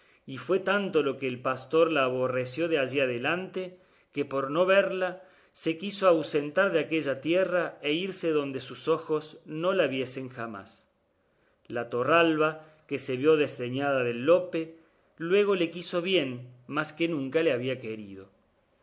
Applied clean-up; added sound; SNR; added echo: none; none; none; none.